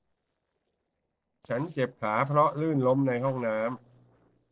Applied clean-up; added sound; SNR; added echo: neural separator model SepFormer DNS4.